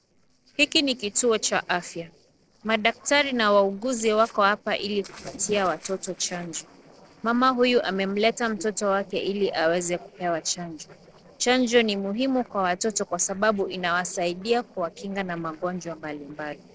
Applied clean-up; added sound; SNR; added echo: neural separator model SepFormer DNS4.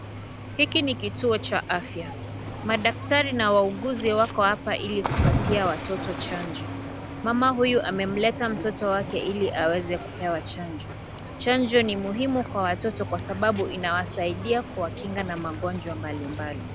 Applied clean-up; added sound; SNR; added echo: none; Cricket / Waves, surf; 7 dB; none.